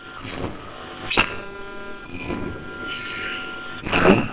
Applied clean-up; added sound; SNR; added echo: neural separator model SepFormer WHAMR!.